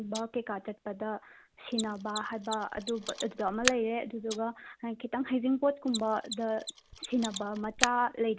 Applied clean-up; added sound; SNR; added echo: none; Mechanisms; 8 dB; none.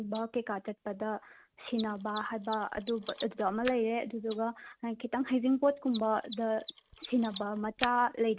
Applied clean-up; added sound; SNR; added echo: neural mask model RNNoise.